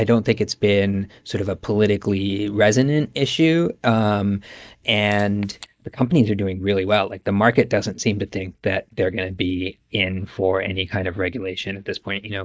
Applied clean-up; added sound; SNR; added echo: neural mask model DeepFilterNet 3.